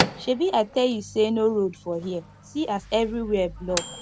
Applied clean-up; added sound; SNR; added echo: none; Microwave oven / Bell; 9 dB; none.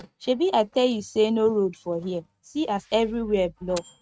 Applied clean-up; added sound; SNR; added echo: neural mask model RNNoise.